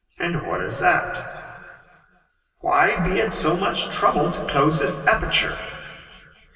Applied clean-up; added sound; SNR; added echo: none; none; none; reverberation time 2.5 s.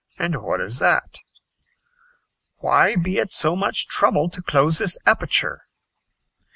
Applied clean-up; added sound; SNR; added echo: none; none; none; none.